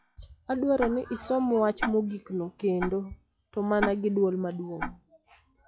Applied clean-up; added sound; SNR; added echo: classical method log-MMSE.